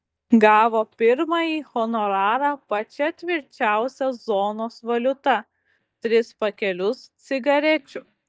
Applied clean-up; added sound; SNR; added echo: neural mask model DeepFilterNet 3.